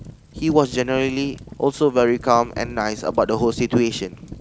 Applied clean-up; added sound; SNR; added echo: none; Fire; 16 dB; none.